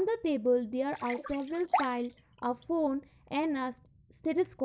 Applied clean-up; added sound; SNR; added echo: neural mask model Resemble Enhance denoiser.